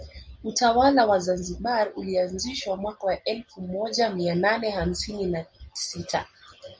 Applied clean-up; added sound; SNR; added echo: none; none; none; none.